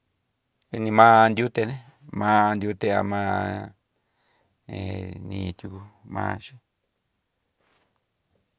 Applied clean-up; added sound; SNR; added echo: none; none; none; none.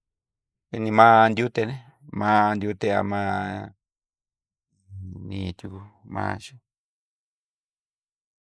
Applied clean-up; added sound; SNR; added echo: neural mask model Resemble Enhance denoiser.